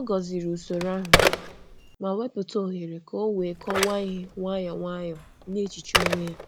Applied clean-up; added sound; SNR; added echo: none; Telephone; 0 dB; none.